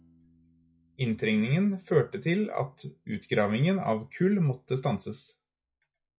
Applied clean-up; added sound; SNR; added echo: classical method log-MMSE.